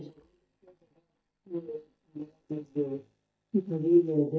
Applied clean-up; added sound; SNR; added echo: neural mask model DeepFilterNet 3.